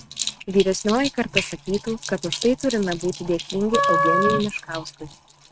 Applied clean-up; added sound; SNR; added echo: neural mask model RNNoise.